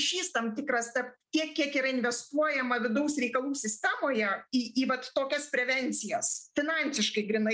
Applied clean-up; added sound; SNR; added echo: none; none; none; none.